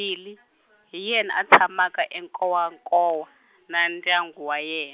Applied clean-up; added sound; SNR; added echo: none; none; none; none.